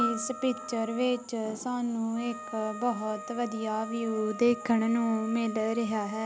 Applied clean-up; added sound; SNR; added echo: none; Wind instrument, woodwind instrument + Piano; 11 dB; none.